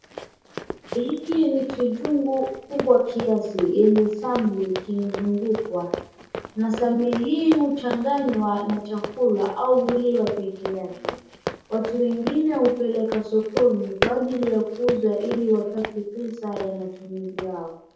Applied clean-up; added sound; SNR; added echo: none; Run; 11 dB; reverberation time 0.7 s.